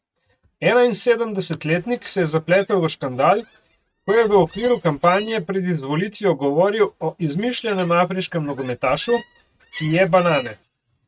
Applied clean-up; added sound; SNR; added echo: neural mask model RNNoise.